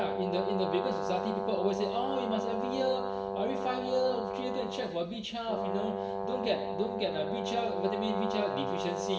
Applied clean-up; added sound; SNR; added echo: none; Brass instrument; 1 dB; reverberation time 1.1 s.